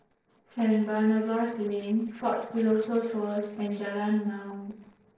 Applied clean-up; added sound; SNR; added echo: neural separator model SepFormer DNS4.